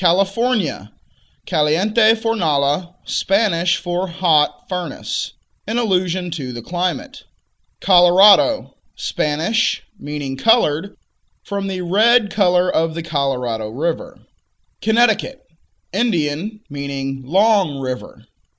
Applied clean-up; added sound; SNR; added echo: none; none; none; none.